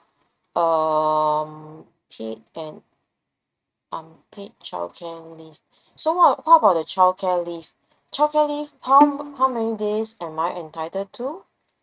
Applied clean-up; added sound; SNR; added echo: neural mask model RNNoise.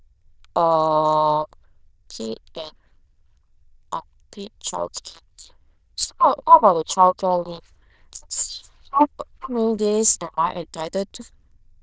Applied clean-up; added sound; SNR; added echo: neural diffusion model UNIVERSE++.